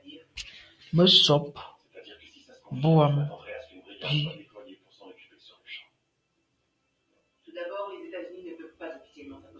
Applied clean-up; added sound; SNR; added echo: none; none; none; none.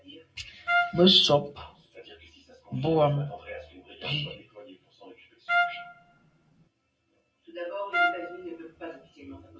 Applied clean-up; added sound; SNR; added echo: none; Trumpet; 0 dB; reverberation time 0.2 s.